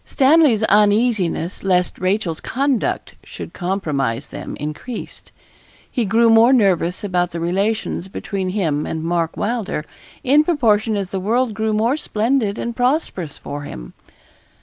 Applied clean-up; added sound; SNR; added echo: none; none; none; none.